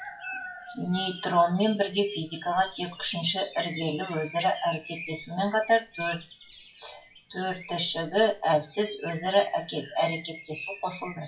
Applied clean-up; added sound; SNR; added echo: classical method WPE with log-MMSE.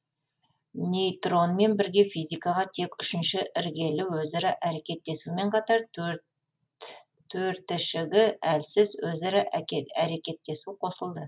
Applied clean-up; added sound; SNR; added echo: none; none; none; none.